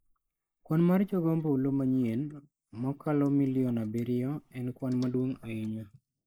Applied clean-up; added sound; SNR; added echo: neural mask model Resemble Enhance denoiser.